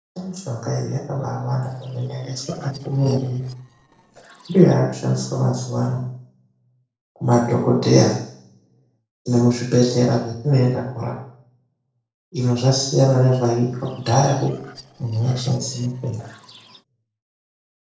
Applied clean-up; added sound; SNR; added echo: neural separator model SepFormer DNS4.